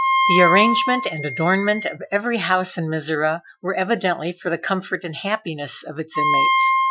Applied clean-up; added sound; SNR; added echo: classical method Wiener filter.